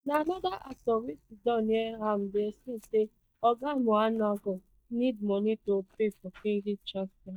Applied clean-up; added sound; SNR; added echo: neural mask model DeepFilterNet 3.